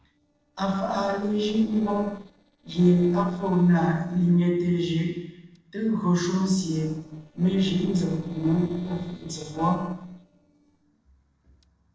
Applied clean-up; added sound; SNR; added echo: neural separator model SepFormer DNS4.